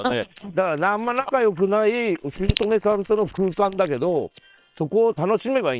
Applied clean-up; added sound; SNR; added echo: neural separator model SepFormer WHAM!.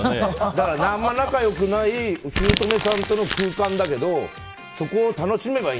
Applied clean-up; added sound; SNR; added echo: none; Crumpling, crinkling; 5 dB; none.